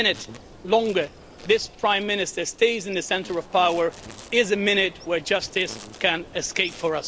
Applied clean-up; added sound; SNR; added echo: none; Insect; 19 dB; none.